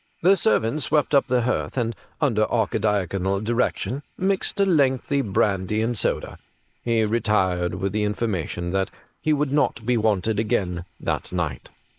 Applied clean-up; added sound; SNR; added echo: neural mask model Resemble Enhance denoiser.